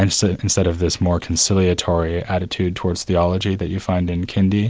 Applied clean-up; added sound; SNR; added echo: none; none; none; none.